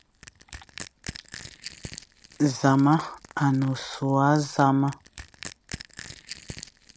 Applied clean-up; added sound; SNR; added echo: none; Crushing; 17 dB; none.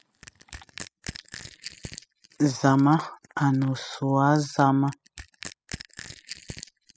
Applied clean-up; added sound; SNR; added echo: classical method spectral subtraction.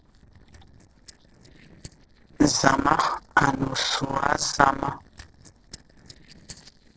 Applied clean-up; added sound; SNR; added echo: neural separator model SepFormer DNS4.